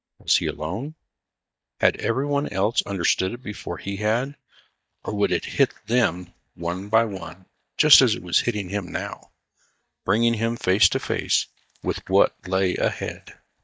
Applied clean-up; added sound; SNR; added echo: neural mask model DeepFilterNet 3.